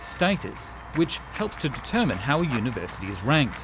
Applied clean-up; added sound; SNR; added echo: none; Walk, footsteps / Run / Bell; 12 dB; none.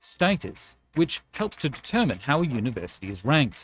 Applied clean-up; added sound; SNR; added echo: neural mask model RNNoise.